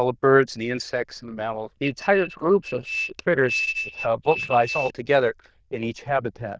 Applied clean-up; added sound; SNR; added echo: neural diffusion model UNIVERSE++.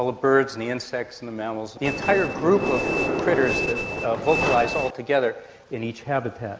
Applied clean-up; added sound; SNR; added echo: none; Train; 1 dB; none.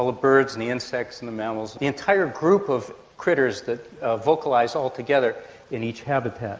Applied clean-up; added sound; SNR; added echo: none; none; none; none.